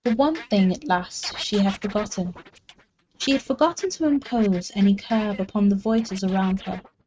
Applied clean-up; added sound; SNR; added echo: neural mask model RNNoise.